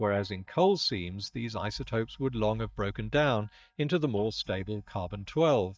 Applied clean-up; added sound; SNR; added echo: neural mask model DeepFilterNet 3.